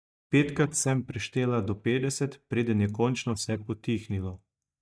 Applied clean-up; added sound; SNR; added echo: neural mask model DeepFilterNet 3.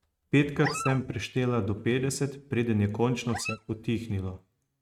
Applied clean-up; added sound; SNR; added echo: neural mask model RNNoise.